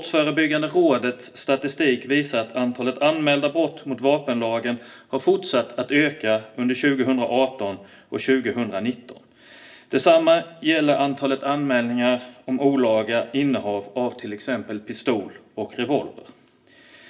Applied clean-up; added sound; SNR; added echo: none; none; none; reverberation time 0.6 s.